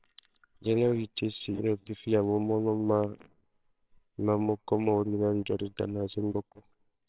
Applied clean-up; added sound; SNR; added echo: neural separator model SepFormer WHAMR!.